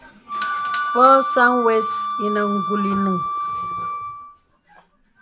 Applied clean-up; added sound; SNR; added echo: none; Wind instrument, woodwind instrument + Doorbell; 4 dB; none.